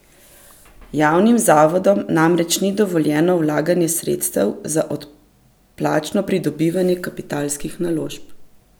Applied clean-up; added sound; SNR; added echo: none; none; none; none.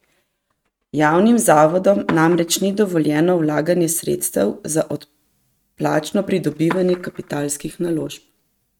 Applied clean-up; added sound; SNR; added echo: neural mask model RNNoise.